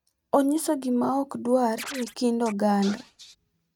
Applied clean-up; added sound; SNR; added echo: neural mask model RNNoise.